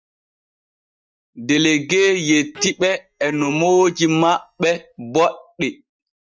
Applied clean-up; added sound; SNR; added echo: neural mask model DeepFilterNet 3.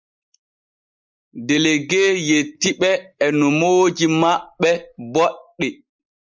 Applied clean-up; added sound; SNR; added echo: neural mask model Resemble Enhance denoiser.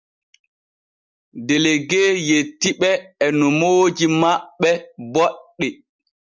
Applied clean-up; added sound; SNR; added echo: none; none; none; none.